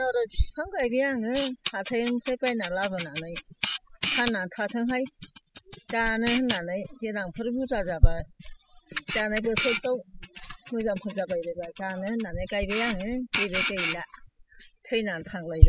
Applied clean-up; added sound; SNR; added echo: classical method spectral subtraction.